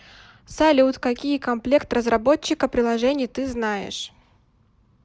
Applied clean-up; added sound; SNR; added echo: none; none; none; none.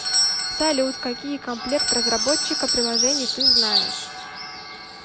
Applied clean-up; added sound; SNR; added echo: none; Bird + Doorbell; -4 dB; none.